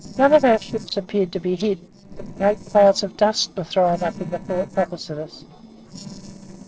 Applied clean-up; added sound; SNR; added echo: neural separator model SepFormer DNS4.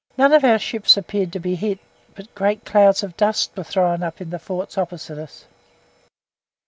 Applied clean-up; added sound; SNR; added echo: none; none; none; none.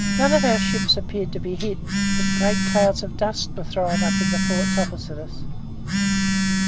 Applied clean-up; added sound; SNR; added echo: none; Telephone; -3 dB; none.